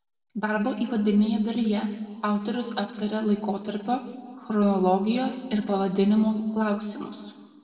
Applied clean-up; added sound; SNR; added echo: none; none; none; reverberation time 1.4 s.